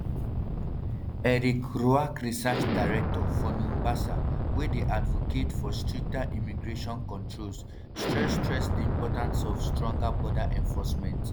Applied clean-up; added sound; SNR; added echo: none; Explosion; -4 dB; none.